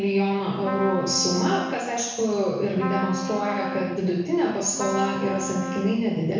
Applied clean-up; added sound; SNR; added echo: none; Trumpet; 9 dB; reverberation time 1.0 s.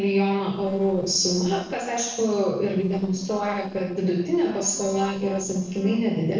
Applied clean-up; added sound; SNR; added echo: neural separator model SepFormer DNS4.